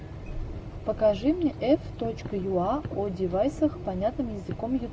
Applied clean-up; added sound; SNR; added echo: none; none; none; none.